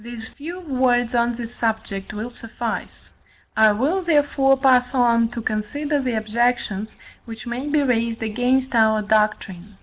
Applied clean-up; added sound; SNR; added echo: none; none; none; none.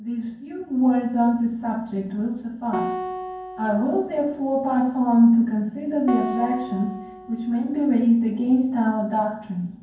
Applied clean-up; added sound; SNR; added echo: none; Acoustic guitar; 11 dB; reverberation time 0.9 s.